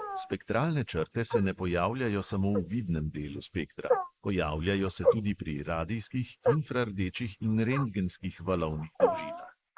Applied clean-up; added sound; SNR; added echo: neural mask model Resemble Enhance denoiser.